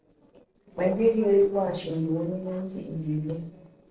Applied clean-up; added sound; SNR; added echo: neural separator model SepFormer DNS4.